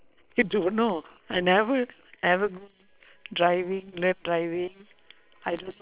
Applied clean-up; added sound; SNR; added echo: neural separator model SepFormer WHAM!.